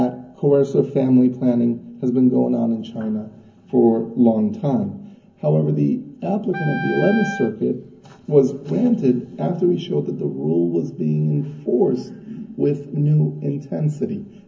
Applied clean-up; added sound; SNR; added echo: none; Wind instrument, woodwind instrument; 11 dB; reverberation time 0.3 s.